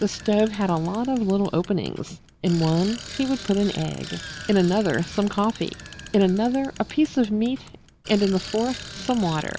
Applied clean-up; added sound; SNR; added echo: none; Bicycle; 15 dB; none.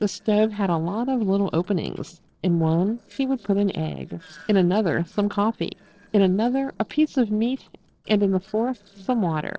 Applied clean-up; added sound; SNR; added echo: neural separator model SepFormer DNS4.